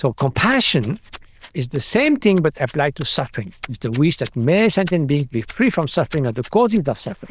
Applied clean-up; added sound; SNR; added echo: neural diffusion model UNIVERSE++.